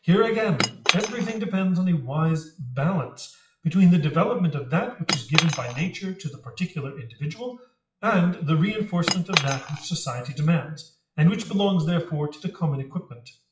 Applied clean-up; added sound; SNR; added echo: classical method WPE with log-MMSE.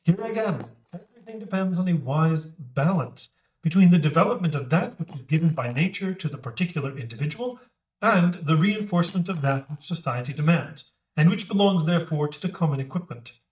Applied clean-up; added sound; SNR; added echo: neural mask model DeepFilterNet 3.